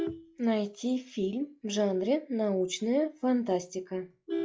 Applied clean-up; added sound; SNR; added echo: classical method log-MMSE.